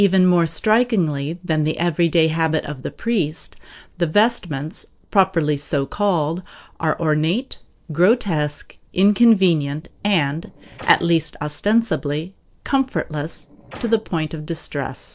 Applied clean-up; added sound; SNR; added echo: neural separator model SepFormer DNS4.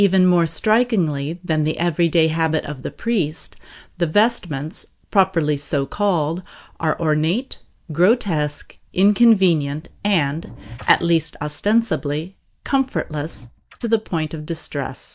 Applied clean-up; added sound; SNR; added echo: neural mask model DeepFilterNet 3.